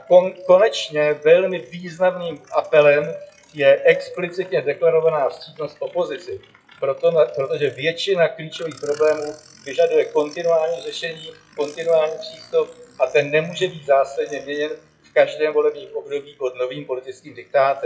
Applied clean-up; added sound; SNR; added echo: classical method WPE with log-MMSE.